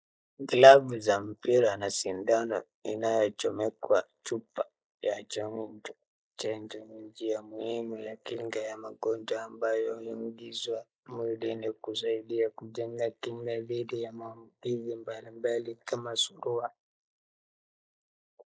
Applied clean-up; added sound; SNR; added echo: neural mask model Resemble Enhance denoiser.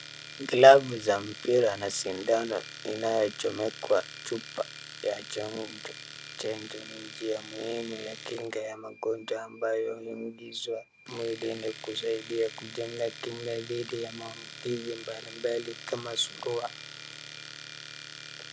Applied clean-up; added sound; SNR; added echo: none; Domestic sounds, home sounds; 15 dB; none.